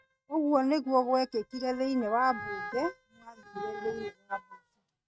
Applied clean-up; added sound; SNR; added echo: neural mask model RNNoise.